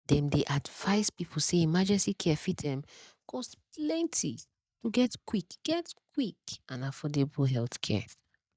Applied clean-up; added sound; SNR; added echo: neural mask model DeepFilterNet 3.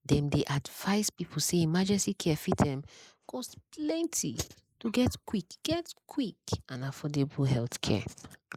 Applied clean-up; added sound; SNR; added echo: neural mask model Resemble Enhance denoiser.